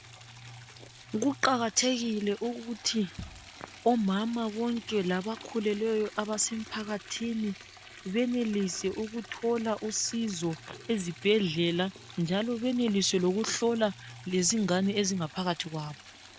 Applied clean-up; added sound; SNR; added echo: none; Liquid + Bass drum; 18 dB; none.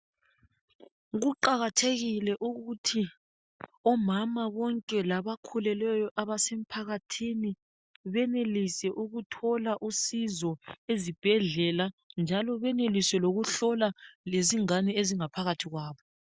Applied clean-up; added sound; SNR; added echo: none; none; none; none.